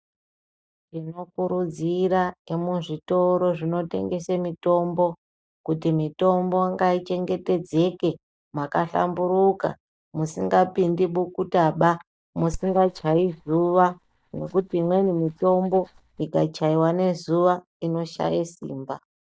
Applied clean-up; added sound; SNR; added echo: neural mask model DeepFilterNet 3.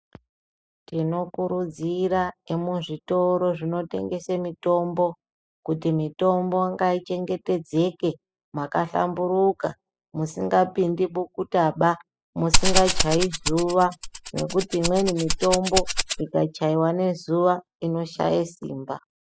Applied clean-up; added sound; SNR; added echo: classical method spectral subtraction.